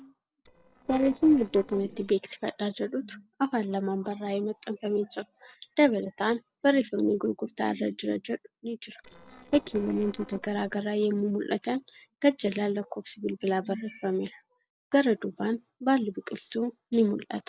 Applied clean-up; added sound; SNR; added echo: neural separator model SepFormer DNS4.